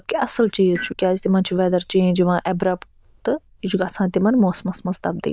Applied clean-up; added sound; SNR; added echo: neural diffusion model UNIVERSE++.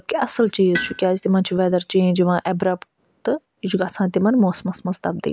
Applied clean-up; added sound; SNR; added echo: none; Tools; 16 dB; none.